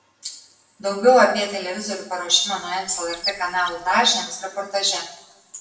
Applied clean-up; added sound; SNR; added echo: none; Chirp, tweet; 11 dB; reverberation time 0.9 s.